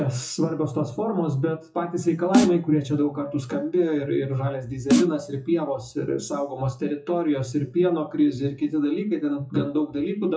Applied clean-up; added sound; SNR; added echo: classical method WPE with log-MMSE.